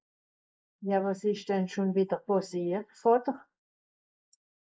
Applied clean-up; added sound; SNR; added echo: neural mask model Resemble Enhance denoiser.